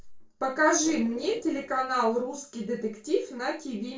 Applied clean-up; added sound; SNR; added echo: neural separator model SepFormer DNS4.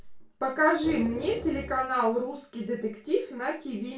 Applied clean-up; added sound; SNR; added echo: none; Growling; 11 dB; reverberation time 0.3 s.